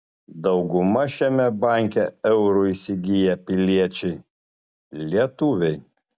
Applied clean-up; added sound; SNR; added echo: none; none; none; none.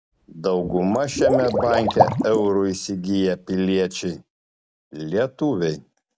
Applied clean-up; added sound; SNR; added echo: none; Liquid; 2 dB; none.